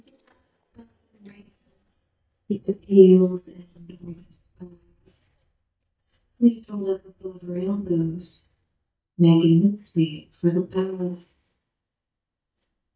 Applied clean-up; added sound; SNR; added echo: neural mask model DeepFilterNet 3.